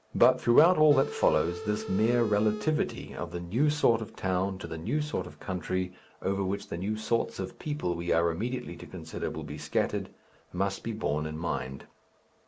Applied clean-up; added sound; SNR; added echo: none; Telephone; 10 dB; none.